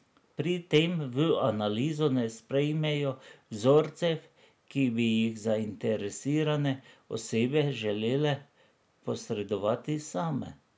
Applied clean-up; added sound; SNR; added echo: none; none; none; none.